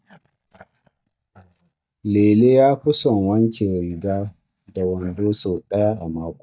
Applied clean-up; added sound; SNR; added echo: neural mask model DeepFilterNet 3.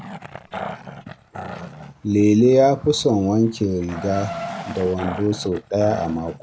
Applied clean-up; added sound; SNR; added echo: none; Growling + Car; 13 dB; none.